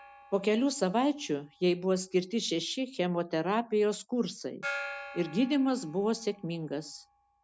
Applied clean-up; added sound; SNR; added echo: none; Gong; 16 dB; none.